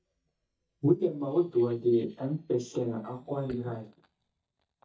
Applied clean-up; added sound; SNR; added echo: neural mask model DeepFilterNet 3.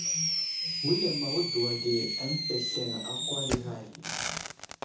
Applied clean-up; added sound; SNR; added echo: none; Fireworks; -1 dB; reverberation time 0.5 s.